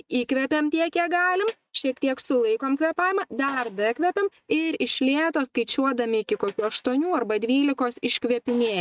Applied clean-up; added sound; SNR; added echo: neural mask model RNNoise.